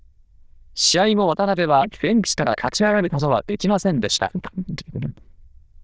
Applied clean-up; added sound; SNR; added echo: neural diffusion model UNIVERSE++.